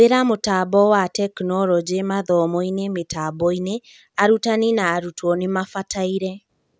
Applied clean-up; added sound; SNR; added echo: none; none; none; none.